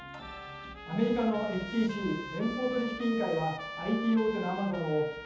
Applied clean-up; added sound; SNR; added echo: none; Trumpet; 11 dB; reverberation time 1.3 s.